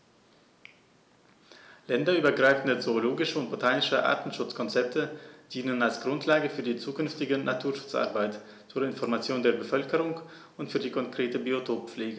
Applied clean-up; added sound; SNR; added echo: none; none; none; none.